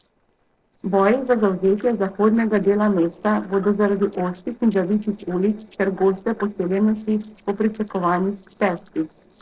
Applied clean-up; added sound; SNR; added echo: neural separator model SepFormer DNS4.